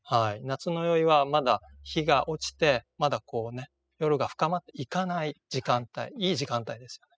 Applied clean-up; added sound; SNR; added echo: classical method spectral subtraction.